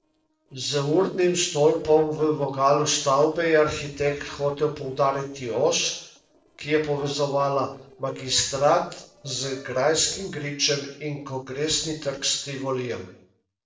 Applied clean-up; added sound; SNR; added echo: neural separator model SepFormer DNS4.